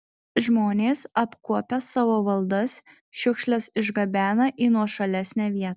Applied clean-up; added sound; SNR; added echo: none; none; none; none.